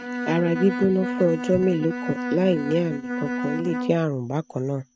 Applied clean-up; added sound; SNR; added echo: neural mask model RNNoise.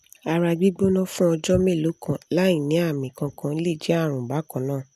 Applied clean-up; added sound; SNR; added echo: none; none; none; none.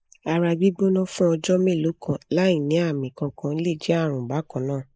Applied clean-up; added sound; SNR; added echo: neural mask model Resemble Enhance denoiser.